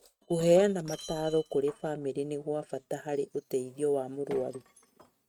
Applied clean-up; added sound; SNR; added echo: neural mask model RNNoise.